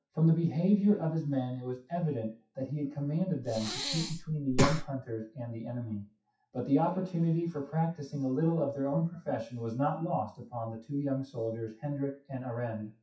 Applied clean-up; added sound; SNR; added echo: classical method WPE with log-MMSE.